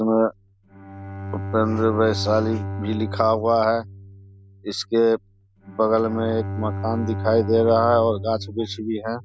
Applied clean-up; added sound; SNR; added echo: none; Bowed string instrument; 8 dB; none.